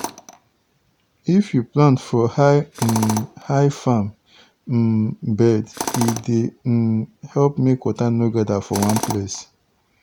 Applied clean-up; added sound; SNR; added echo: none; Tools; 14 dB; none.